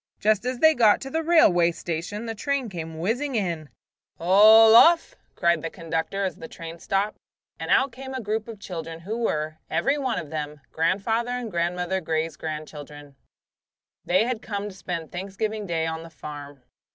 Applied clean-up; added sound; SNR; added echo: none; none; none; none.